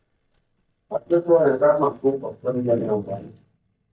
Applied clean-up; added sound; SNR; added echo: neural mask model DeepFilterNet 3.